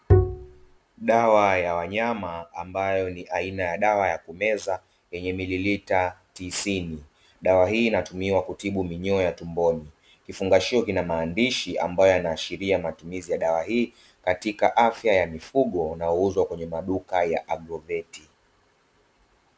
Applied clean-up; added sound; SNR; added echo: none; Bowed string instrument; -4 dB; none.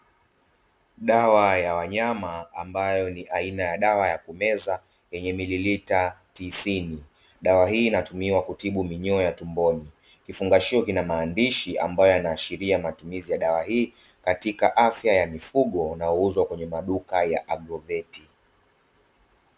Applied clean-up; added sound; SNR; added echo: none; none; none; none.